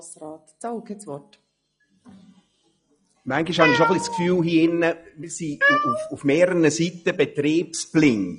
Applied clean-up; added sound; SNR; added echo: classical method log-MMSE.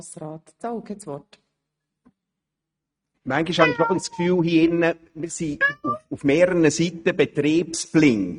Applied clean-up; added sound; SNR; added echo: neural mask model RNNoise.